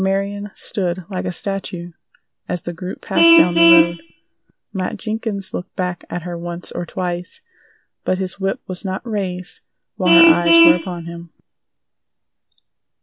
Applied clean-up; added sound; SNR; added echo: none; Vehicle horn, car horn, honking; -2 dB; none.